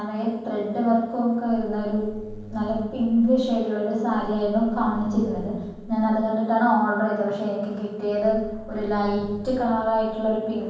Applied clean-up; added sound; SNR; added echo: none; Buzz; 15 dB; reverberation time 1.2 s.